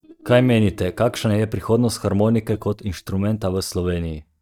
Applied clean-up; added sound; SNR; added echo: neural mask model DeepFilterNet 3.